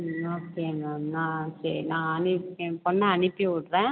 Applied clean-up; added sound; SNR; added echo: none; none; none; none.